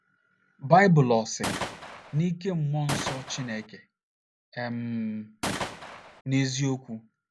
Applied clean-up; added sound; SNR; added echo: none; Gunshot, gunfire; 6 dB; none.